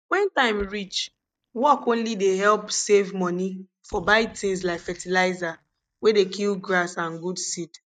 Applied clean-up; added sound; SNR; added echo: neural mask model DeepFilterNet 3.